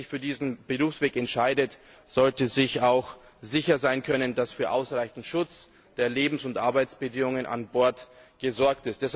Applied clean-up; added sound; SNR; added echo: none; none; none; none.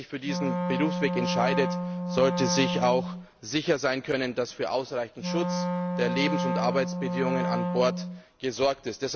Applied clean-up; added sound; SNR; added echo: none; Wind instrument, woodwind instrument; 1 dB; none.